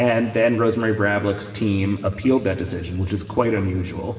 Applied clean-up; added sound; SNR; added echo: none; Tools; 17 dB; reverberation time 2.0 s.